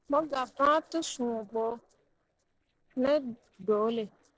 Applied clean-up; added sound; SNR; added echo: neural separator model SepFormer DNS4.